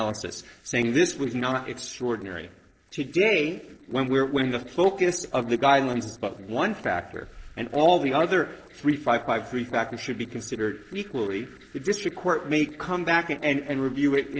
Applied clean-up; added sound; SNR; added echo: neural separator model SepFormer DNS4.